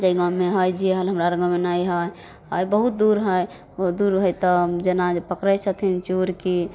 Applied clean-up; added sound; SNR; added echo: none; none; none; none.